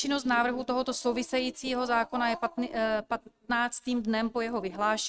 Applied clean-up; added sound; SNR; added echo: neural mask model RNNoise.